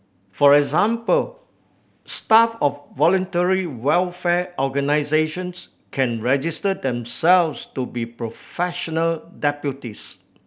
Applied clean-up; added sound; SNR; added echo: none; none; none; none.